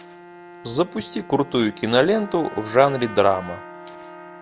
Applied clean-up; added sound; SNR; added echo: none; Bowed string instrument + Trumpet; 17 dB; none.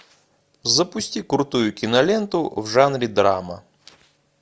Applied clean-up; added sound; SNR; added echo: none; none; none; none.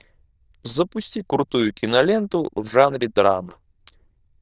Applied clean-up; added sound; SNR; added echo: neural diffusion model UNIVERSE++.